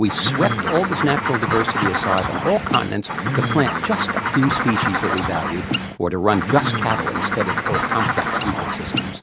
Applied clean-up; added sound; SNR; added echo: none; Bird; 0 dB; none.